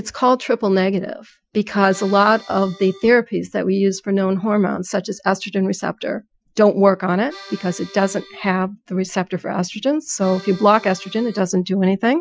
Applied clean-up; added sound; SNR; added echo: classical method Wiener filter.